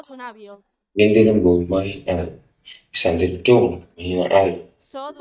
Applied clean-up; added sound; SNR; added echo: neural mask model DeepFilterNet 3.